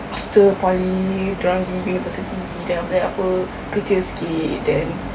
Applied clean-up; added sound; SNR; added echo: none; none; none; none.